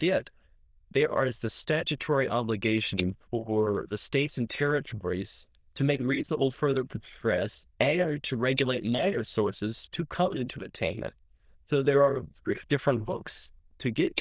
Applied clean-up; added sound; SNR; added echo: neural diffusion model UNIVERSE++.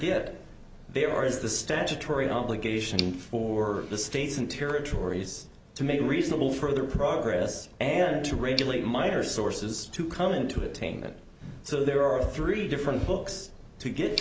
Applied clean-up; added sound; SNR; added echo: none; Tick; 17 dB; none.